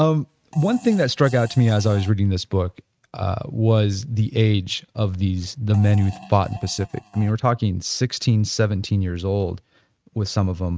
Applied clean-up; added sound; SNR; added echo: neural mask model RNNoise.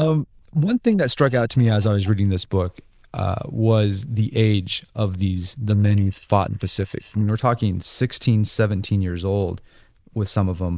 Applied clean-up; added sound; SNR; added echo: neural diffusion model UNIVERSE++.